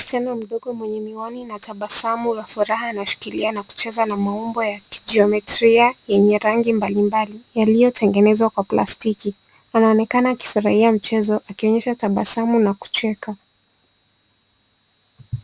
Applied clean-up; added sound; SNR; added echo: none; none; none; none.